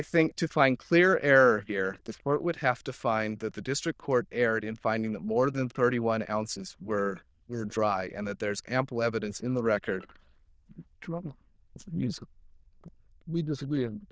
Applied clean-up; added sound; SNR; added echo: neural diffusion model UNIVERSE++.